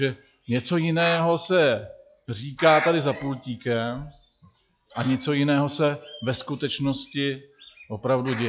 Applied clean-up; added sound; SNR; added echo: classical method log-MMSE.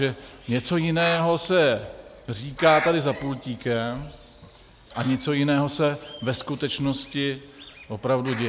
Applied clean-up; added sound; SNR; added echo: none; Bird; 15 dB; none.